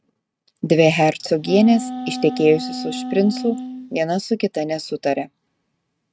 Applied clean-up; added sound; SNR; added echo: neural mask model RNNoise.